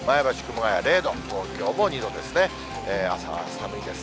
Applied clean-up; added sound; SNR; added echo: none; Livestock, farm animals, working animals; 13 dB; none.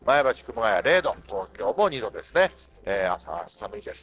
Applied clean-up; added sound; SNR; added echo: neural separator model SepFormer DNS4.